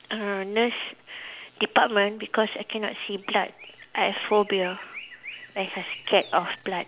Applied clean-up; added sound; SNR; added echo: none; Chirp, tweet; 19 dB; none.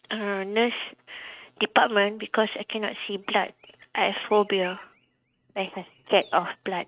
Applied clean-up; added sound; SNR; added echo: neural mask model RNNoise.